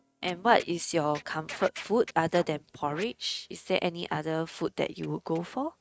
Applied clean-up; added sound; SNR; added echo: neural mask model RNNoise.